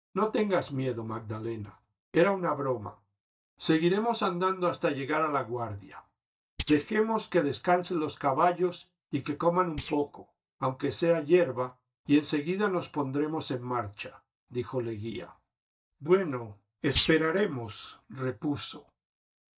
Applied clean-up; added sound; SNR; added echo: neural mask model DeepFilterNet 3.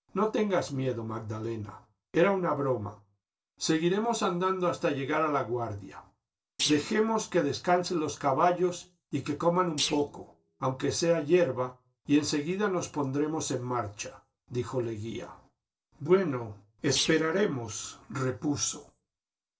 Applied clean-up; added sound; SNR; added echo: neural separator model SepFormer DNS4.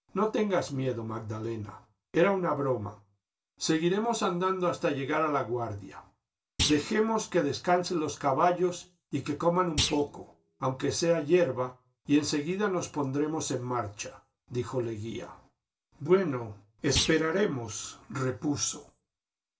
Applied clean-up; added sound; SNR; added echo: none; Thump, thud; 7 dB; reverberation time 0.2 s.